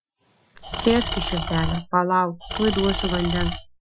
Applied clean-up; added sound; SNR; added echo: classical method Wiener filter.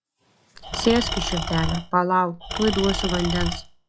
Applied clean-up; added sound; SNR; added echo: classical method log-MMSE.